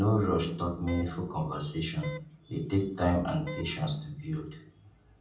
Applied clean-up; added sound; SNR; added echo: none; Wind instrument, woodwind instrument; 14 dB; reverberation time 0.6 s.